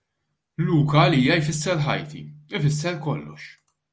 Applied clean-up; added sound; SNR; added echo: none; none; none; none.